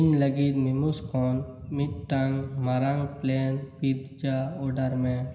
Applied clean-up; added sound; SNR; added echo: none; none; none; reverberation time 0.9 s.